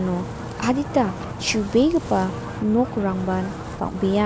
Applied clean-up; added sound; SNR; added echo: none; Wind; 9 dB; none.